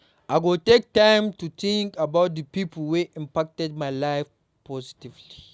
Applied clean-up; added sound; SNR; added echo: none; none; none; none.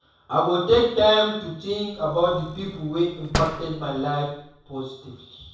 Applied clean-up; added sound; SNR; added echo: none; Slam; 10 dB; reverberation time 0.7 s.